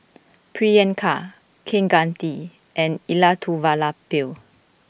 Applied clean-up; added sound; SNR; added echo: none; none; none; none.